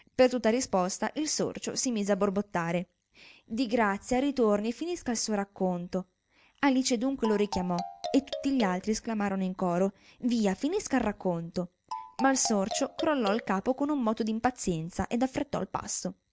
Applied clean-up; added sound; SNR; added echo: none; Marimba, xylophone; 10 dB; none.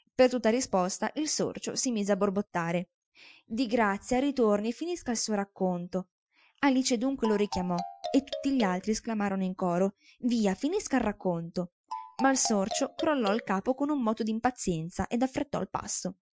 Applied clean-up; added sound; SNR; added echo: classical method Wiener filter.